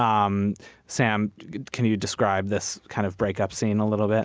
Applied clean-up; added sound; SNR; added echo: none; none; none; none.